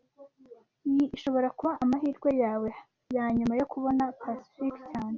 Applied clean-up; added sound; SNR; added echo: none; none; none; none.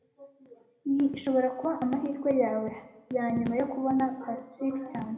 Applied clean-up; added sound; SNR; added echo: none; none; none; reverberation time 0.9 s.